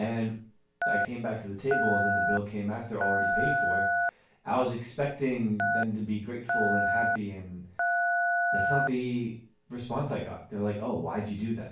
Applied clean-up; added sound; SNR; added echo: none; Telephone; -4 dB; reverberation time 0.4 s.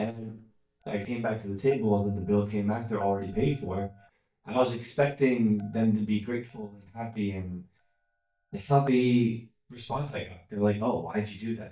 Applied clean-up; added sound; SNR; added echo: neural mask model DeepFilterNet 3.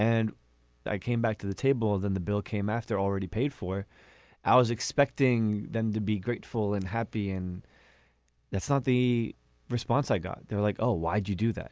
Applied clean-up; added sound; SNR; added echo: none; none; none; none.